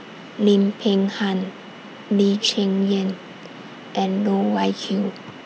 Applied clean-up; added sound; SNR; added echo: none; none; none; none.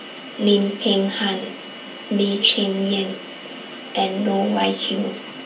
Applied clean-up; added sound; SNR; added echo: none; none; none; reverberation time 0.3 s.